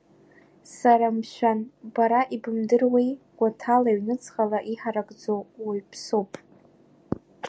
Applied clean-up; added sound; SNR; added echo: none; none; none; none.